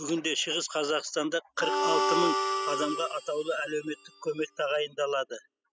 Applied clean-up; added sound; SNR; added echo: classical method spectral subtraction.